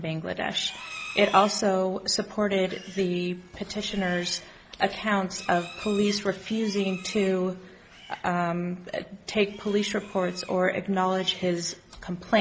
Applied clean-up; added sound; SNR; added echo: none; Livestock, farm animals, working animals; 18 dB; none.